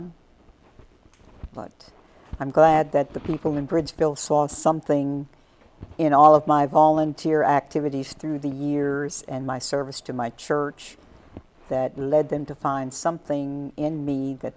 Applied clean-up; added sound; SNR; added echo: none; none; none; none.